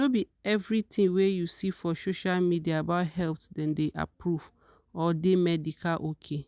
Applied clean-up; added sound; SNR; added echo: none; none; none; none.